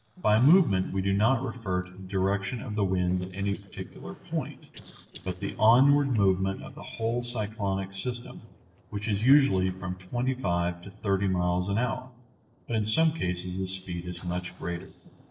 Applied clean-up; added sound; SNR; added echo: neural separator model SepFormer DNS4.